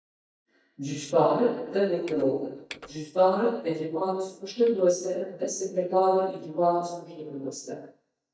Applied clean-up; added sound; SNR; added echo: neural mask model DeepFilterNet 3.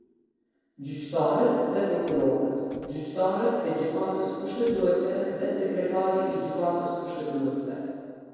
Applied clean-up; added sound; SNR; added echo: neural separator model SepFormer DNS4.